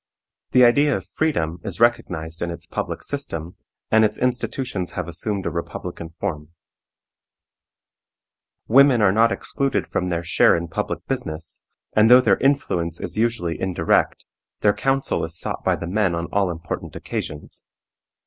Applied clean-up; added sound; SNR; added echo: none; none; none; none.